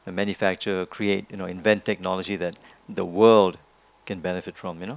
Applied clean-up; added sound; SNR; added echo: none; none; none; none.